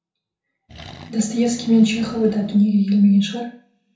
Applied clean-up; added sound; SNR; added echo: none; Accelerating, revving, vroom; 18 dB; reverberation time 0.7 s.